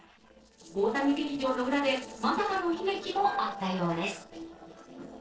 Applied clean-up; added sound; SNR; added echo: neural separator model SepFormer DNS4.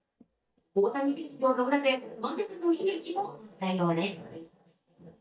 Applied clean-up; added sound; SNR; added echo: neural mask model DeepFilterNet 3.